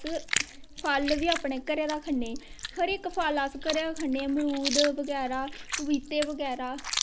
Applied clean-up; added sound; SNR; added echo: none; Chewing, mastication; 6 dB; none.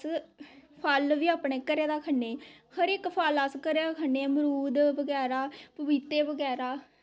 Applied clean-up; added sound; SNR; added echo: none; none; none; none.